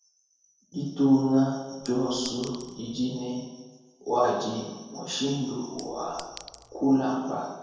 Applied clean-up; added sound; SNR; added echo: none; Chink, clink; 20 dB; reverberation time 1.2 s.